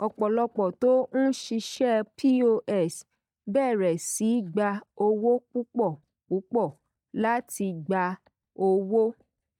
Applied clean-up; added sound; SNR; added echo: neural mask model DeepFilterNet 3.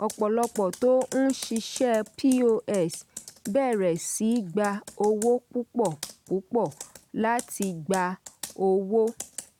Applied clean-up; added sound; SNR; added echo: none; Computer keyboard; 18 dB; none.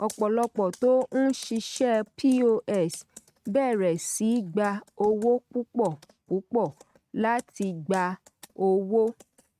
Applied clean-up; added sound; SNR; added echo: neural mask model RNNoise.